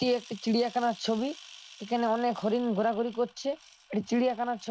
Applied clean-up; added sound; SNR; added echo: neural mask model RNNoise.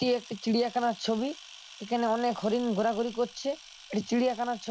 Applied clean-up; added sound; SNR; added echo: none; Camera; 19 dB; none.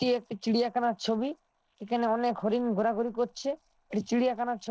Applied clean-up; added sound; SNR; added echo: neural separator model SepFormer DNS4.